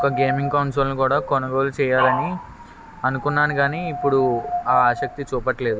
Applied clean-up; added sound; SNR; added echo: none; Dog; 6 dB; none.